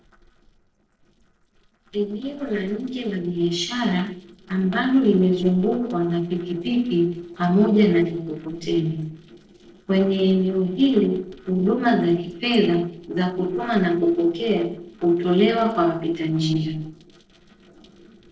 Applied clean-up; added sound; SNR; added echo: neural separator model SepFormer DNS4.